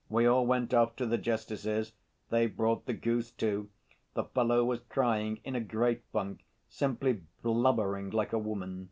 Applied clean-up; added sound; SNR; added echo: none; none; none; none.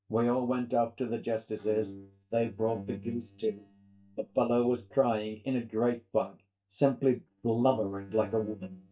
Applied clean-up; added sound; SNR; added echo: neural mask model DeepFilterNet 3.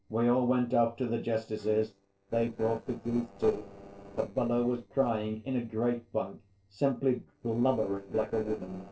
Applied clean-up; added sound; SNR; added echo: neural separator model SepFormer DNS4.